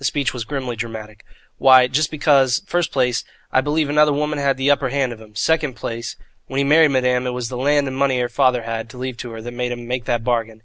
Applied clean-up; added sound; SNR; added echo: none; none; none; none.